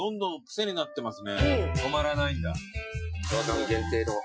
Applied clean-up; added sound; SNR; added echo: classical method Wiener filter.